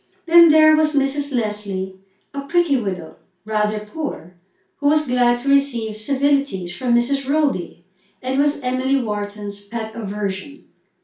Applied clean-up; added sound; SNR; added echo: none; none; none; reverberation time 0.3 s.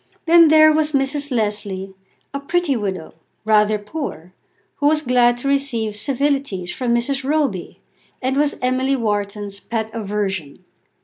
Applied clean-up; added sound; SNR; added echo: none; none; none; none.